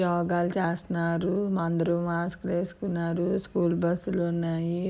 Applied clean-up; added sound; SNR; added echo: none; none; none; none.